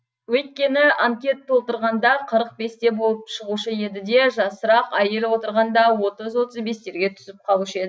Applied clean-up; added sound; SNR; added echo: none; none; none; none.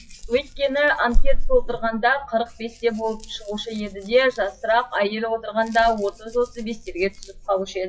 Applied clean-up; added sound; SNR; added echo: classical method WPE with log-MMSE.